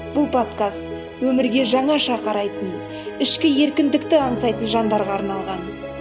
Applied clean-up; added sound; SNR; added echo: none; none; none; none.